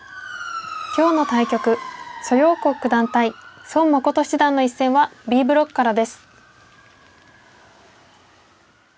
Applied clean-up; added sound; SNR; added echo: none; Motor vehicle (road) / Siren; 15 dB; none.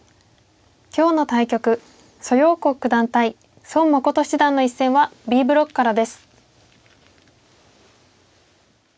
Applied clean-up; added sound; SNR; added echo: none; none; none; none.